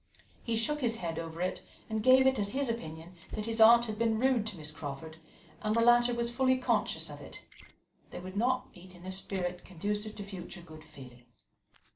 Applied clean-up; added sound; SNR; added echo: neural mask model Resemble Enhance denoiser.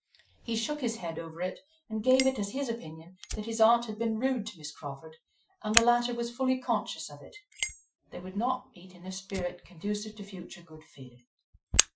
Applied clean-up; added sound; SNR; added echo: classical method Wiener filter.